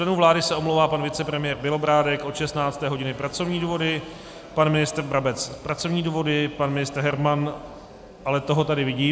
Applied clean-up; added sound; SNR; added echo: none; none; none; none.